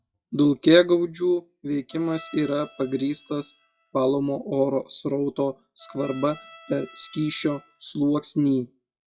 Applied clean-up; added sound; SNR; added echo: classical method WPE with log-MMSE.